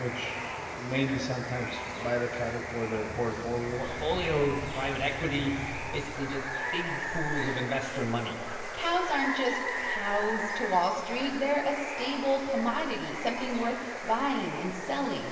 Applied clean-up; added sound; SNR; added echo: none; Water; 5 dB; reverberation time 1.3 s.